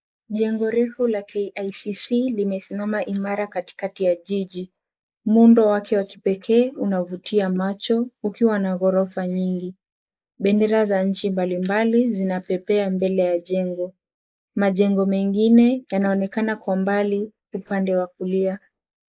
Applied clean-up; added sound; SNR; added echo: neural mask model Resemble Enhance denoiser.